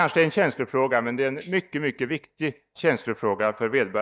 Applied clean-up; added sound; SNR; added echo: neural mask model DeepFilterNet 3.